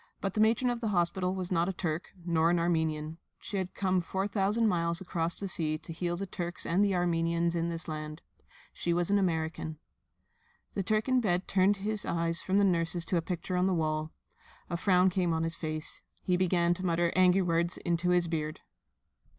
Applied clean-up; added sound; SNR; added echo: none; none; none; none.